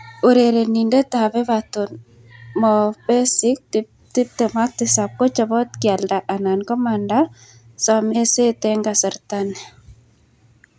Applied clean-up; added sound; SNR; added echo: none; none; none; none.